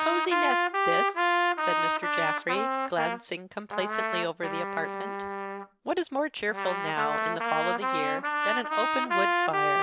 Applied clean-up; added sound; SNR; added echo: none; Trumpet; -4 dB; none.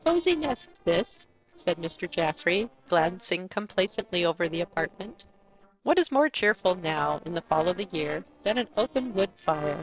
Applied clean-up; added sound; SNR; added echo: neural separator model SepFormer DNS4.